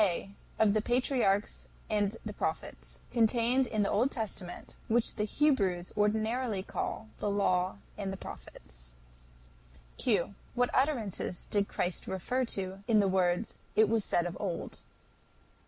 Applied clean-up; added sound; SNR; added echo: none; none; none; none.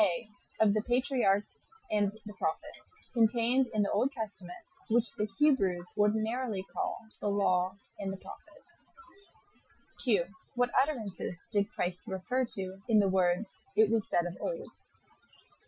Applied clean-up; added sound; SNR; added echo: classical method Wiener filter.